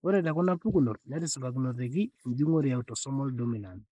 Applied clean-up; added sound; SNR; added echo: neural mask model Resemble Enhance denoiser.